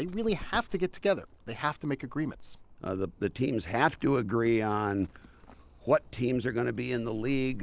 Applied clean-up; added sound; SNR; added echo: none; Dog; 16 dB; none.